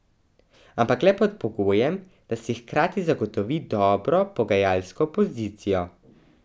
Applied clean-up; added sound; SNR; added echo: none; none; none; none.